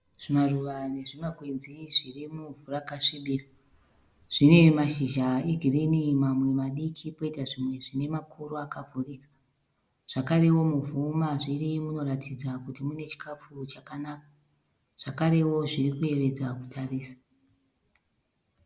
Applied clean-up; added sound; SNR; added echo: none; none; none; none.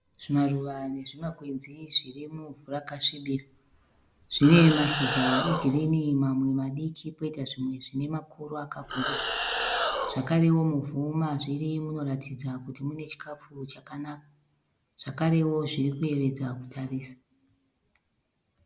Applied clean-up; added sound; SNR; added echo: none; Animal; 2 dB; none.